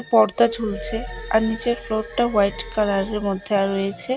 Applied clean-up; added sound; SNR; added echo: none; Glass; 16 dB; none.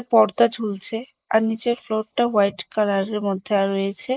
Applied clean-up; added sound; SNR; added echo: neural mask model Resemble Enhance denoiser.